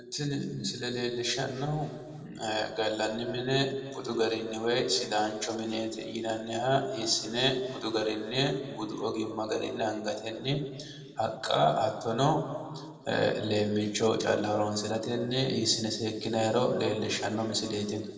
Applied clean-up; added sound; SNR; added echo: none; none; none; reverberation time 1.8 s.